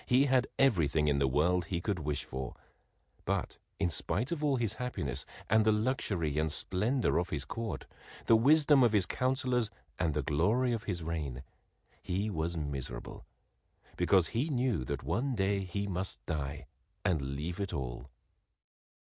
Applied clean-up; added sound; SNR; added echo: none; none; none; none.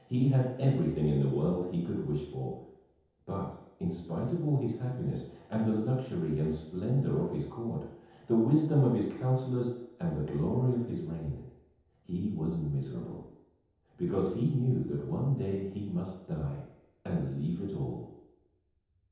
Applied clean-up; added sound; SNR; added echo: none; none; none; reverberation time 0.9 s.